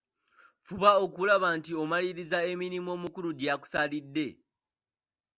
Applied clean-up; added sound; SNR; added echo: none; none; none; none.